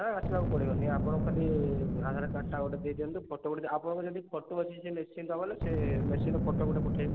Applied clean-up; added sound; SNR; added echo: none; Boom; -2 dB; none.